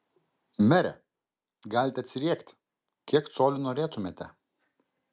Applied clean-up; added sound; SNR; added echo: none; none; none; none.